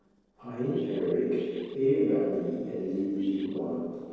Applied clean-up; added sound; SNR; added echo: neural separator model SepFormer DNS4.